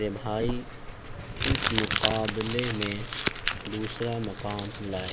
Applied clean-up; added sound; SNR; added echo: none; Crumpling, crinkling; -1 dB; none.